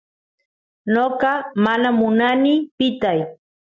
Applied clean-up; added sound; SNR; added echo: none; none; none; none.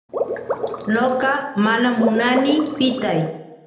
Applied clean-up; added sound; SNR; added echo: none; Water / Liquid; 7 dB; reverberation time 0.8 s.